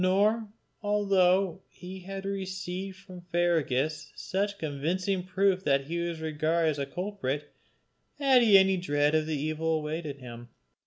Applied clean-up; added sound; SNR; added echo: none; none; none; none.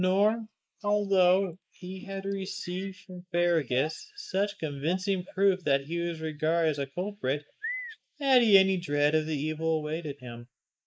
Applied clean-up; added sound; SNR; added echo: neural mask model Resemble Enhance denoiser.